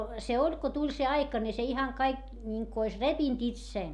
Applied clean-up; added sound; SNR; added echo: none; none; none; none.